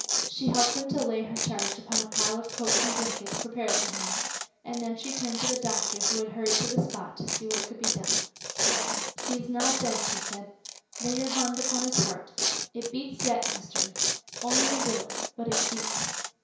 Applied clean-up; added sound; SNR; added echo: none; Tearing; -2 dB; reverberation time 0.6 s.